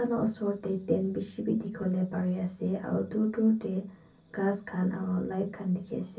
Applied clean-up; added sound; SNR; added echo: none; none; none; reverberation time 0.3 s.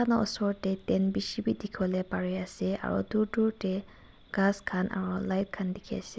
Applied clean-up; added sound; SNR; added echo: none; none; none; none.